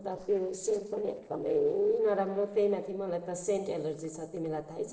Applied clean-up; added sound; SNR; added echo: neural separator model SepFormer DNS4.